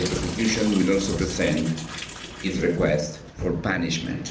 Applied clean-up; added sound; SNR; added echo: none; Drip / Sink (filling or washing); 12 dB; none.